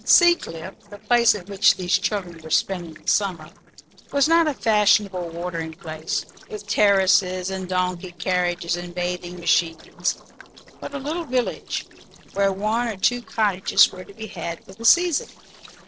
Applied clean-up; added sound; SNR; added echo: neural separator model SepFormer DNS4.